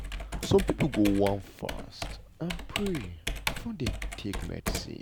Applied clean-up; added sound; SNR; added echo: none; Computer keyboard; 5 dB; none.